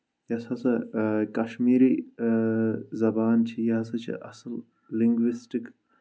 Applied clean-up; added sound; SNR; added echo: none; none; none; none.